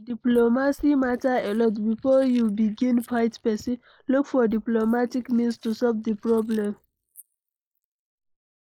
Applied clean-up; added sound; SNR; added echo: neural mask model Resemble Enhance denoiser.